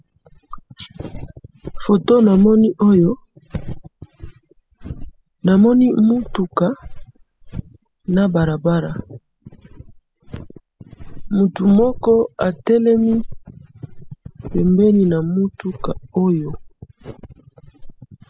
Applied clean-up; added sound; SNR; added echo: classical method spectral subtraction.